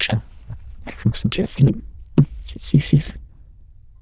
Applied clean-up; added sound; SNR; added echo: neural diffusion model UNIVERSE++.